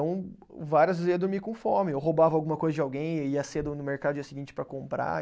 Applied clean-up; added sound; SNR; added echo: none; none; none; none.